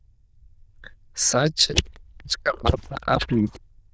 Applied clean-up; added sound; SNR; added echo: neural diffusion model UNIVERSE++.